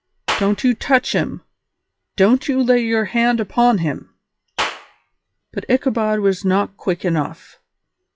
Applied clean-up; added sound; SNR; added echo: classical method log-MMSE.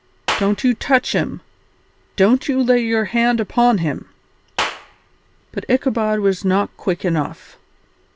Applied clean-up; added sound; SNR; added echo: none; Clapping; 13 dB; none.